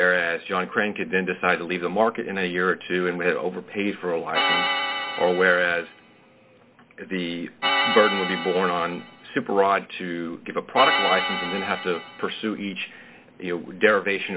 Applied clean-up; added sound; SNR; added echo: none; Organ; 2 dB; none.